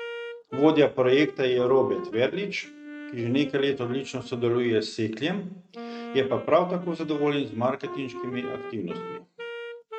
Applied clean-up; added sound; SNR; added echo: neural mask model RNNoise.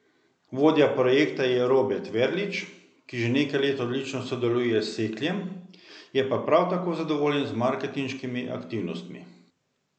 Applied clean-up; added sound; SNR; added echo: none; none; none; none.